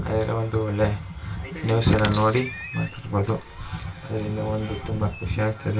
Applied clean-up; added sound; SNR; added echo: none; Squeak; 13 dB; reverberation time 0.1 s.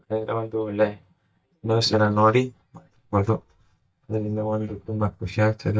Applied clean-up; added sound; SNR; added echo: neural mask model DeepFilterNet 3.